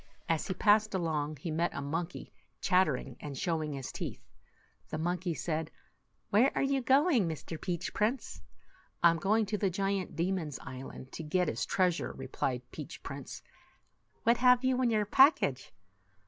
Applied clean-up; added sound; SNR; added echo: none; none; none; none.